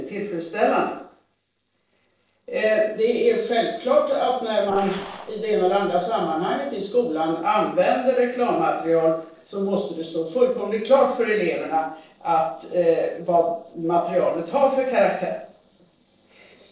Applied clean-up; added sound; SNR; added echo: neural separator model SepFormer DNS4.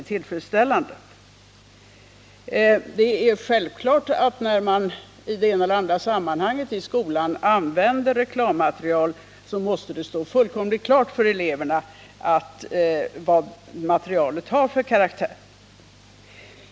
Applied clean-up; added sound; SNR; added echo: none; none; none; none.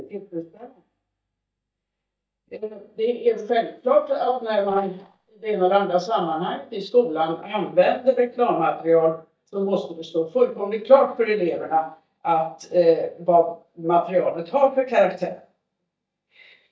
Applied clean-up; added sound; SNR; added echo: neural mask model DeepFilterNet 3.